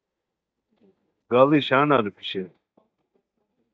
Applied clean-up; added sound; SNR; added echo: neural mask model DeepFilterNet 3.